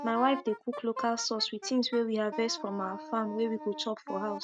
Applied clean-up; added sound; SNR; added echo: neural mask model RNNoise.